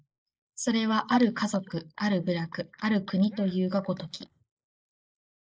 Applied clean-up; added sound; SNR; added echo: neural mask model Resemble Enhance denoiser.